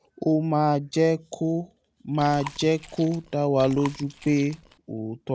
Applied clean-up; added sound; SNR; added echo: none; Chewing, mastication; 17 dB; none.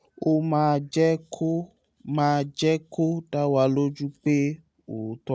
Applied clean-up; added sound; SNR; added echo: none; none; none; none.